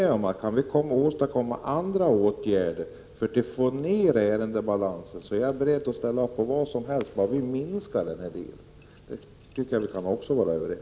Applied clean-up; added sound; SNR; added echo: none; none; none; none.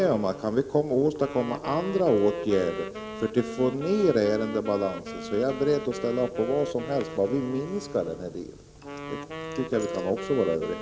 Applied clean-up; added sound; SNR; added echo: none; Wind instrument, woodwind instrument; 10 dB; none.